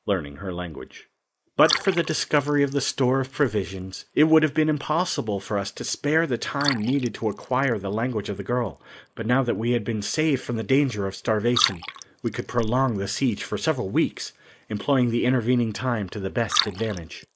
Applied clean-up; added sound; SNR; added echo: neural mask model Resemble Enhance denoiser.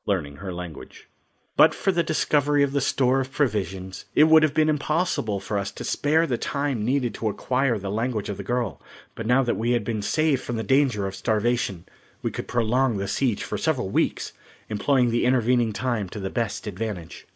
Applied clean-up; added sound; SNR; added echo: none; none; none; none.